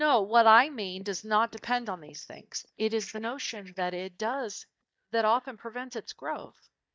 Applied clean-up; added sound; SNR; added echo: neural mask model DeepFilterNet 3.